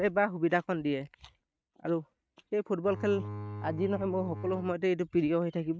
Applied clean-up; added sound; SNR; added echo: neural mask model RNNoise.